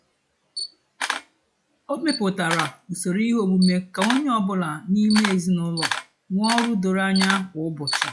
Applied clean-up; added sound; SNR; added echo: classical method log-MMSE.